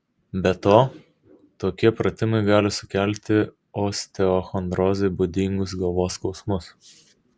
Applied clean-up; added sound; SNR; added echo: none; none; none; none.